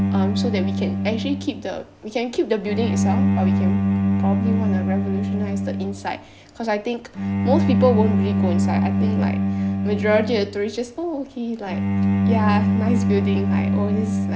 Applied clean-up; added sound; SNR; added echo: none; Bowed string instrument; -5 dB; none.